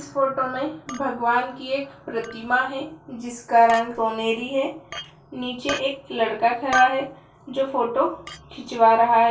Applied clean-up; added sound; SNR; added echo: none; Chink, clink; 14 dB; reverberation time 0.2 s.